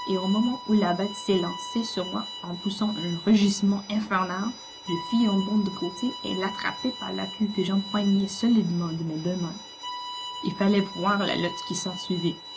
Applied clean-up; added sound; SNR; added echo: none; Bowed string instrument; 12 dB; none.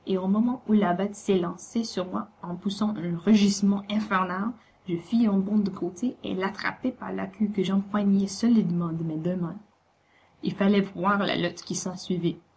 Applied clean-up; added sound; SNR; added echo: none; none; none; none.